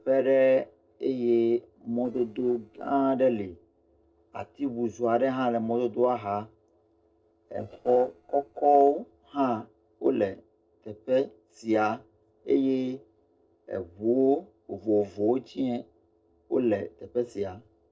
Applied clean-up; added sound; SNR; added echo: neural separator model SepFormer DNS4.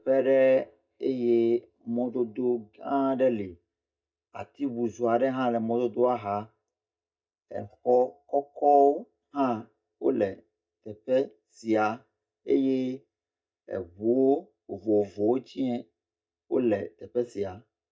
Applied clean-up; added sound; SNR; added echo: neural mask model DeepFilterNet 3.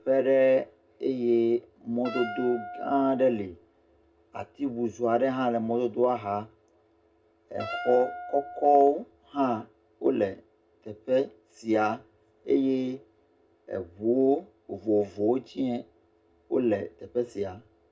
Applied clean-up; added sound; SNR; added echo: none; Wind instrument, woodwind instrument; 12 dB; reverberation time 0.2 s.